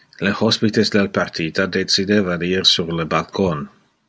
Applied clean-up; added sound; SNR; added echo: none; none; none; none.